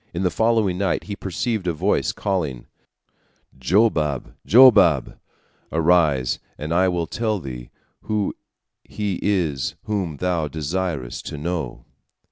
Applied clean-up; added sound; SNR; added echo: none; none; none; none.